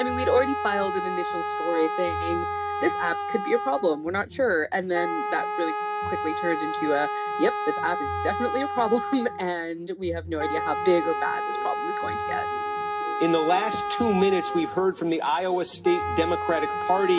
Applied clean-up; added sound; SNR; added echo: none; Wind instrument, woodwind instrument; 3 dB; reverberation time 0.3 s.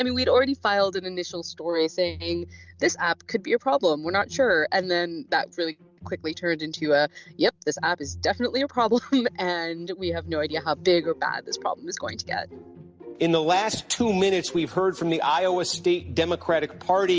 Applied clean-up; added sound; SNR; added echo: none; none; none; none.